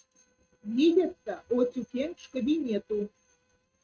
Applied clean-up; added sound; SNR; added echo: neural mask model RNNoise.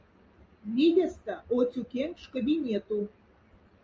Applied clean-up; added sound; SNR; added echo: none; none; none; none.